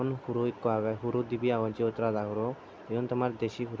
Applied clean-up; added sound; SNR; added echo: none; none; none; none.